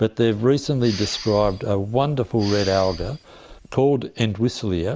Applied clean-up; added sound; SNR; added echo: none; Respiratory sounds; 15 dB; none.